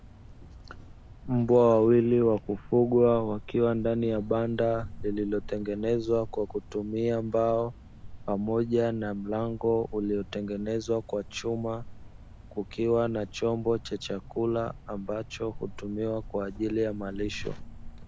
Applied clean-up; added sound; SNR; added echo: none; Cricket; 15 dB; none.